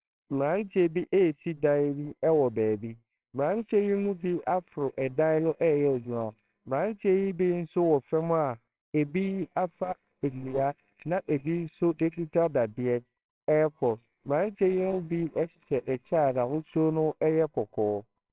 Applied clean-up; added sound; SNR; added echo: neural separator model SepFormer WHAMR!.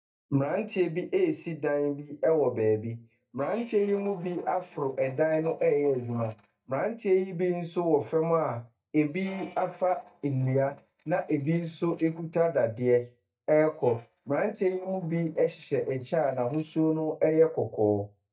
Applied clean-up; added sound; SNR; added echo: neural mask model DeepFilterNet 3.